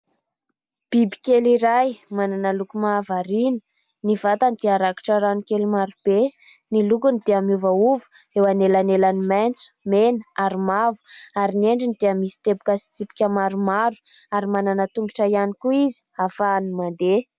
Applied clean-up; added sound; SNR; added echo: none; none; none; none.